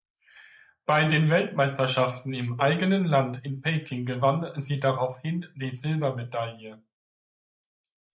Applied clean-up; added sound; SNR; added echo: neural mask model Resemble Enhance denoiser.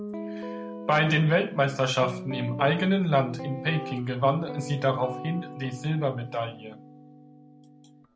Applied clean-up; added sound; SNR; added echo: none; Guitar; 11 dB; none.